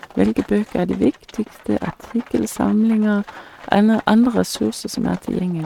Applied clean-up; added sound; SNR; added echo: neural mask model RNNoise.